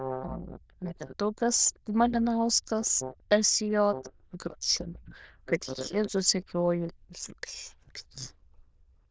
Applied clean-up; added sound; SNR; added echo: neural diffusion model UNIVERSE++.